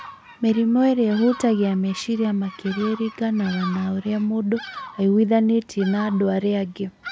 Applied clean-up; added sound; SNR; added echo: none; Bird vocalization, bird call, bird song; 18 dB; none.